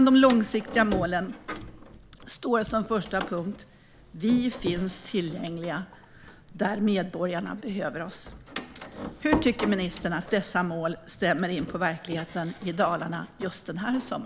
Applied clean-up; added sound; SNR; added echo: none; Door; 12 dB; none.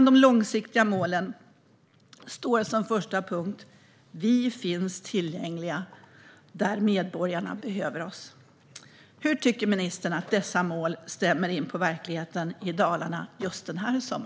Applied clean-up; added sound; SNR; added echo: none; none; none; none.